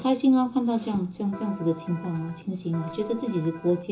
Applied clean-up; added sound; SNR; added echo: none; Electric guitar; 15 dB; reverberation time 0.2 s.